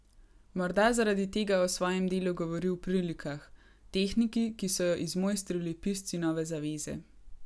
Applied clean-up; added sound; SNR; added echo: none; none; none; none.